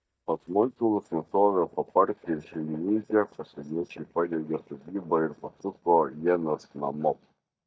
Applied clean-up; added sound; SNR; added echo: neural mask model DeepFilterNet 3.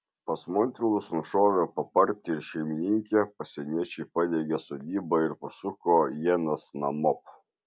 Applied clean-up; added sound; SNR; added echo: none; none; none; none.